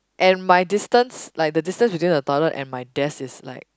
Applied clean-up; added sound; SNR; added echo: none; none; none; none.